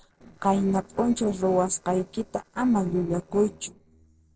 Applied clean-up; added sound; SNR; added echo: neural separator model SepFormer DNS4.